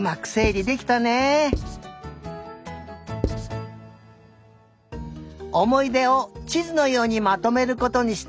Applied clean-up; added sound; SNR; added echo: none; Writing; 5 dB; none.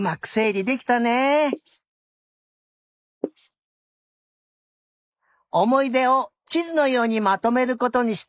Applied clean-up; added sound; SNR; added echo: neural mask model Resemble Enhance denoiser.